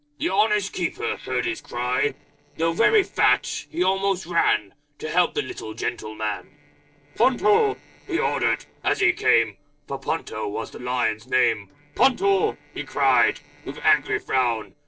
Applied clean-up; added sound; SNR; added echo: neural separator model SepFormer DNS4.